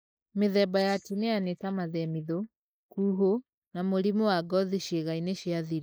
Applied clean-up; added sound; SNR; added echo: neural mask model Resemble Enhance denoiser.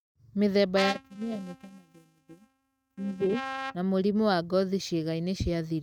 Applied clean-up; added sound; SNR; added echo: neural mask model RNNoise.